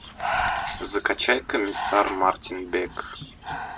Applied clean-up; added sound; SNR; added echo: none; Breathing; 6 dB; none.